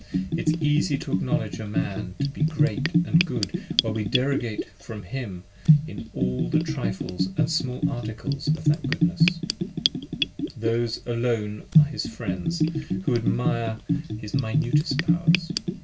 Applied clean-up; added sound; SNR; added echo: none; Bathtub (filling or washing) / Gurgling; -5 dB; reverberation time 0.2 s.